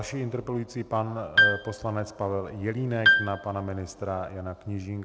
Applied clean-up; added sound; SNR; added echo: none; Piano; -3 dB; none.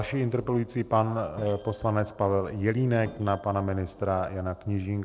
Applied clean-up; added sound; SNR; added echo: neural separator model SepFormer DNS4.